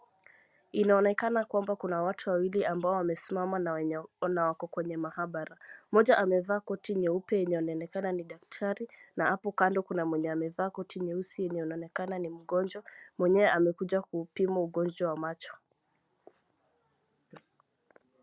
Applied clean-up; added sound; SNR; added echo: none; none; none; none.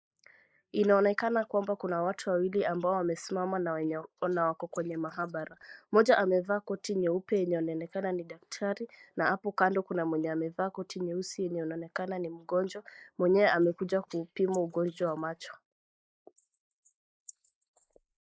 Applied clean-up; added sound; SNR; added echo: neural mask model Resemble Enhance denoiser.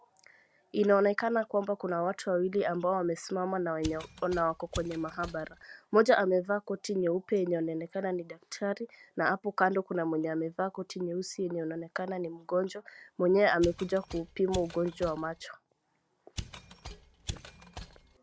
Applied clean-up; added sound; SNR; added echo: none; Mechanisms; 13 dB; none.